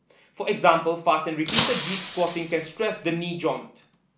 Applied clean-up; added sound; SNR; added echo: none; Shatter; 2 dB; none.